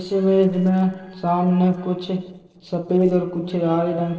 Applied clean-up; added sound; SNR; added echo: neural separator model SepFormer DNS4.